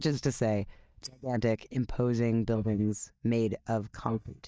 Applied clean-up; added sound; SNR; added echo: neural mask model DeepFilterNet 3.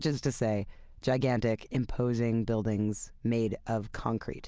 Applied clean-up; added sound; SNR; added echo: none; none; none; none.